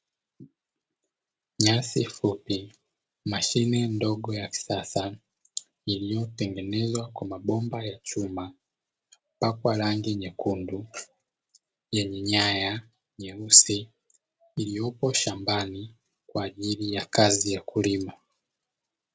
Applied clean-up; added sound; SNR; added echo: none; none; none; none.